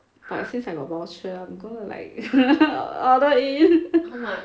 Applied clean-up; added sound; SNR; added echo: neural separator model SepFormer DNS4.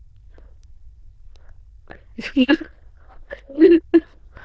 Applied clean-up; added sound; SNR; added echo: neural diffusion model UNIVERSE++.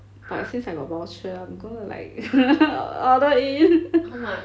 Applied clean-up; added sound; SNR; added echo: none; Breathing; 16 dB; none.